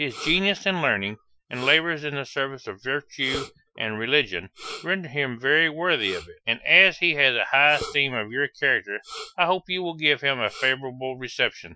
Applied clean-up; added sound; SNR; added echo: classical method Wiener filter.